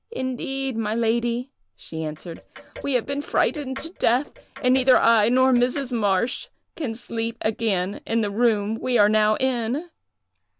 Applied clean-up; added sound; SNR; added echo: none; Clock; 19 dB; none.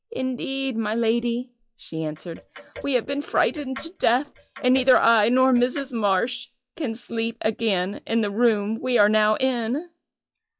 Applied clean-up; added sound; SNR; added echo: classical method log-MMSE.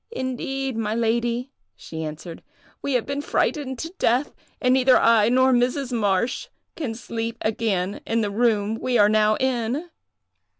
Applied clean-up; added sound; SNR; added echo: none; none; none; none.